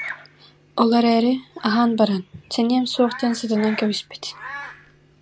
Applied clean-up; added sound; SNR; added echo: none; Bird vocalization, bird call, bird song; 16 dB; none.